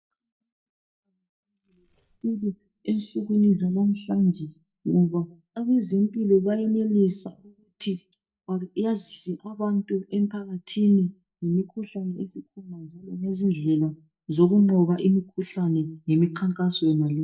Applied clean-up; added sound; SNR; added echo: neural mask model DeepFilterNet 3.